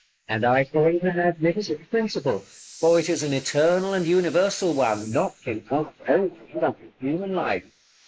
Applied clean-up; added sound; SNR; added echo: neural mask model Resemble Enhance denoiser.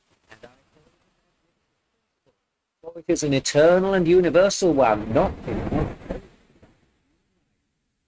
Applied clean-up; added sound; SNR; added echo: neural mask model RNNoise.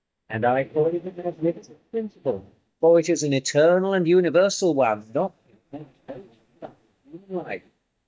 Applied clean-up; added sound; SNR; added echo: neural mask model DeepFilterNet 3.